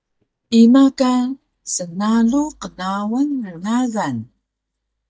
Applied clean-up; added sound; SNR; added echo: neural mask model DeepFilterNet 3.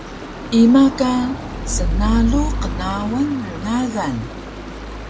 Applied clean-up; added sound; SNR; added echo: none; Stream; 5 dB; none.